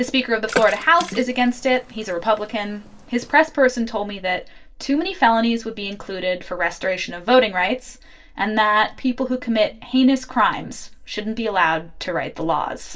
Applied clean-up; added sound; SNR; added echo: none; Water / Splash, splatter; 12 dB; reverberation time 0.2 s.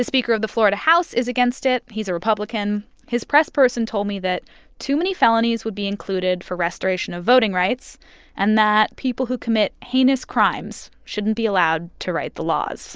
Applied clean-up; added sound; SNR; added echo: none; none; none; none.